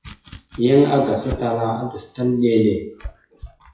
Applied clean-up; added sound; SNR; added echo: classical method WPE with log-MMSE.